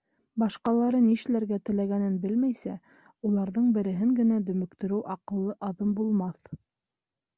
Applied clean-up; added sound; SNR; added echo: none; none; none; none.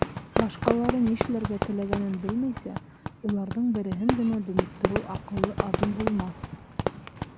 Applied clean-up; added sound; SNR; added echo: none; Fireworks; 1 dB; none.